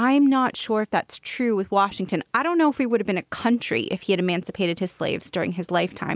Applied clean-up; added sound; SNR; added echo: none; none; none; none.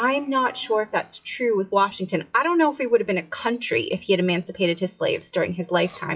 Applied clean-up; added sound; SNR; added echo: classical method WPE with log-MMSE.